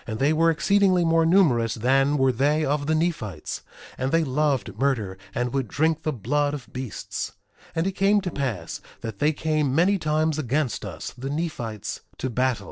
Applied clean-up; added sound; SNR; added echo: neural separator model SepFormer DNS4.